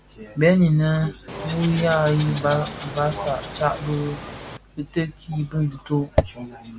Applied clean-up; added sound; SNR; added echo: none; Water / Bird; 12 dB; none.